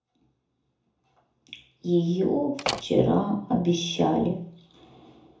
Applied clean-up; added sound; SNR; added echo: none; Slam; 7 dB; reverberation time 0.7 s.